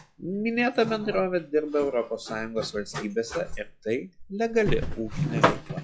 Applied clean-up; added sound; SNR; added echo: classical method log-MMSE.